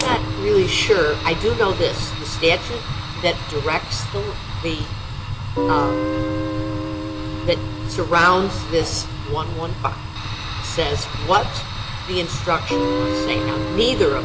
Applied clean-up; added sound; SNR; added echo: none; Fire + Guitar; 2 dB; none.